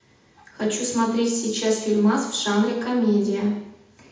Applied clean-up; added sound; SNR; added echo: none; none; none; reverberation time 0.8 s.